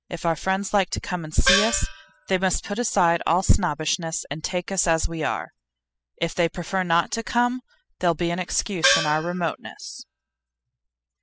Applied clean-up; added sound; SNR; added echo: classical method spectral subtraction.